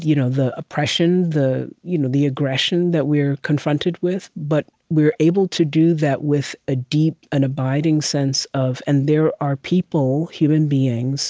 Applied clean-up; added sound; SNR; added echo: none; none; none; none.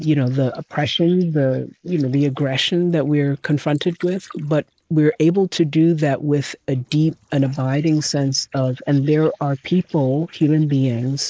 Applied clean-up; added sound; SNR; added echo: neural mask model Resemble Enhance denoiser.